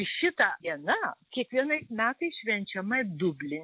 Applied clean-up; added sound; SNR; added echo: none; none; none; none.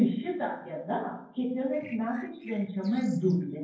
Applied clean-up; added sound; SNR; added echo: neural separator model SepFormer DNS4.